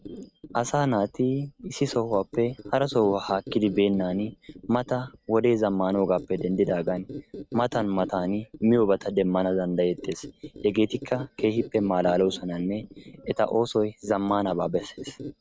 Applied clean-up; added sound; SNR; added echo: neural mask model RNNoise.